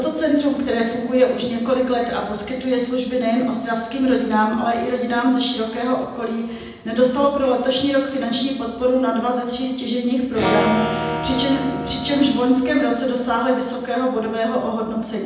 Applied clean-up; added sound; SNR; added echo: none; Acoustic guitar / Strum; 5 dB; reverberation time 0.9 s.